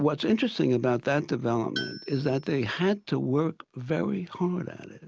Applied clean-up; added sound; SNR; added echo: none; Tools; 18 dB; none.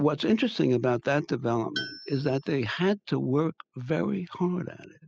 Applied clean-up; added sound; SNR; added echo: classical method spectral subtraction.